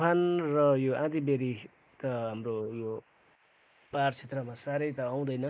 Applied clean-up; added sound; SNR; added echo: neural mask model Resemble Enhance denoiser.